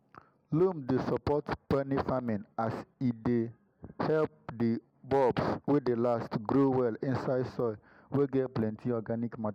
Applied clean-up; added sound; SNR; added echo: none; none; none; none.